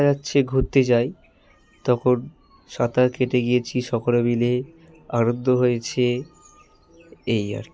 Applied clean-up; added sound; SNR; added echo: none; none; none; none.